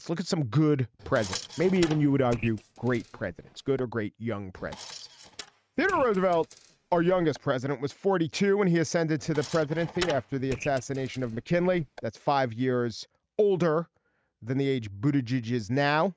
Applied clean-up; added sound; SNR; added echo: neural mask model RNNoise.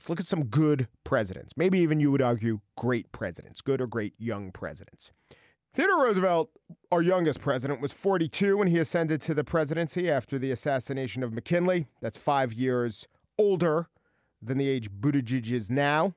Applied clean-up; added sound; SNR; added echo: none; none; none; none.